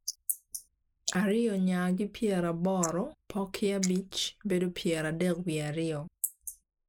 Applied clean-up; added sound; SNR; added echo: neural mask model Resemble Enhance denoiser.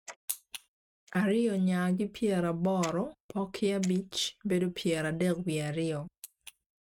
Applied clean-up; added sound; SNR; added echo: neural mask model RNNoise.